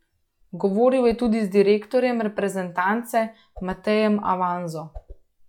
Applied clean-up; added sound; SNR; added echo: classical method log-MMSE.